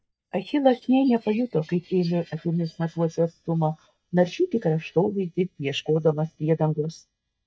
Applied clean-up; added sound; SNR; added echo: neural mask model DeepFilterNet 3.